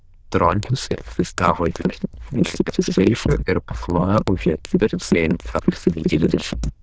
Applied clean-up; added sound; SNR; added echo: neural diffusion model UNIVERSE++.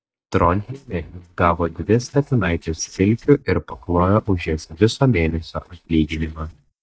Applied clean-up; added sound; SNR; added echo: neural mask model DeepFilterNet 3.